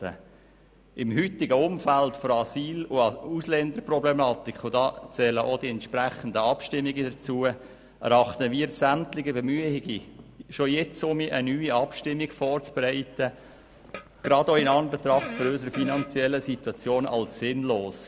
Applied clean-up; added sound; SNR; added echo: none; Fart; 12 dB; none.